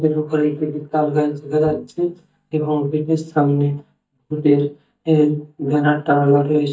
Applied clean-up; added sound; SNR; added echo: neural mask model DeepFilterNet 3.